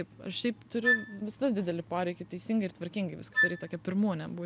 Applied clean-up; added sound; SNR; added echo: none; Wind instrument, woodwind instrument; -1 dB; none.